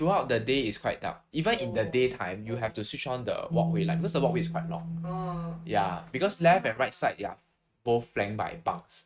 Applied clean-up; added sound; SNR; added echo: neural mask model RNNoise.